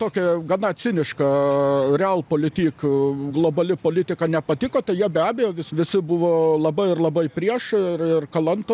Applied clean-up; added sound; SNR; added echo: none; none; none; none.